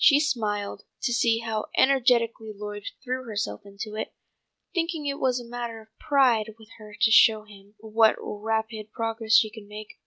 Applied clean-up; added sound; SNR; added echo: none; none; none; none.